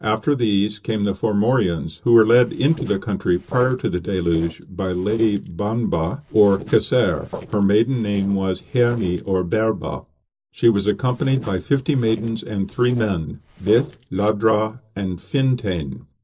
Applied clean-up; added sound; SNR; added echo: neural separator model SepFormer DNS4.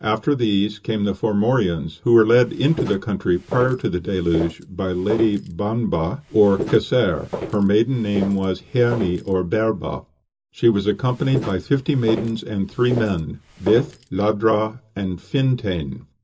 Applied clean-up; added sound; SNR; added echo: none; Walk, footsteps; 12 dB; reverberation time 0.2 s.